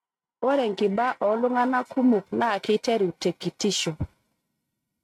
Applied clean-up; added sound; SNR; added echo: neural mask model RNNoise.